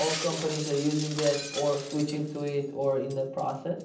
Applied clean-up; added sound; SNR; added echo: none; Shatter; 10 dB; reverberation time 0.6 s.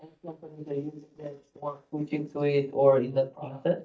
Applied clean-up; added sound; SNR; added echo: neural mask model DeepFilterNet 3.